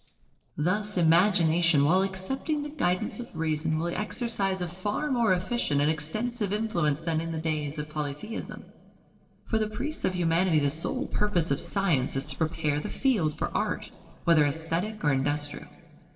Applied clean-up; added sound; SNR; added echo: neural separator model SepFormer DNS4.